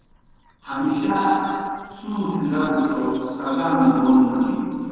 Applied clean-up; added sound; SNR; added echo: neural separator model SepFormer DNS4.